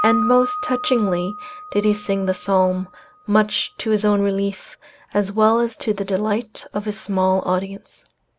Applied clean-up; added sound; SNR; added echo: none; Piano; 12 dB; none.